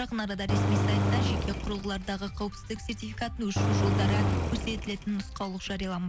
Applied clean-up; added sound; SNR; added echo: none; Engine; -4 dB; none.